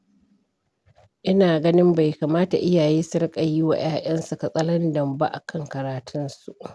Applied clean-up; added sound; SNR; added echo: none; none; none; none.